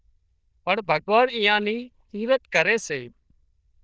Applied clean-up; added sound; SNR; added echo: neural diffusion model UNIVERSE++.